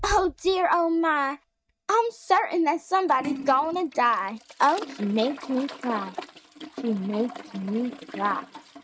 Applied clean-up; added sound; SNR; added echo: neural mask model RNNoise.